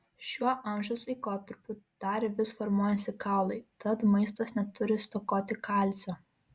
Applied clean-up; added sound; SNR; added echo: none; none; none; none.